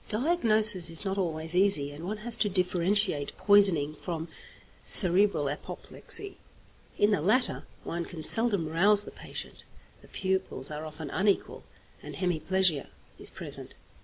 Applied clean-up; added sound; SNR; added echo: none; none; none; none.